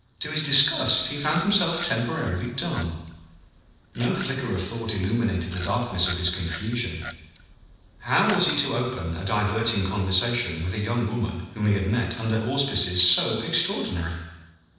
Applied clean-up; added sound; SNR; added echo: neural separator model SepFormer DNS4.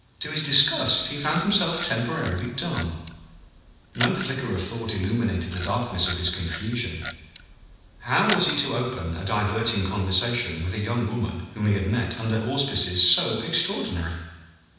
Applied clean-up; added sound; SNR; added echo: none; Camera; 11 dB; reverberation time 1.1 s.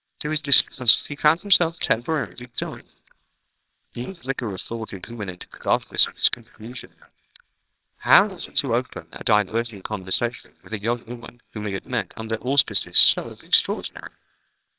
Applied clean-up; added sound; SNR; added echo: neural separator model SepFormer WHAMR!.